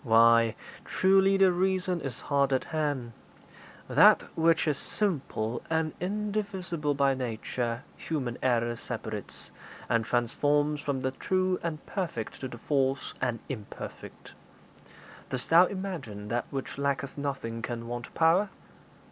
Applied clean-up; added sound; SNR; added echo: none; none; none; none.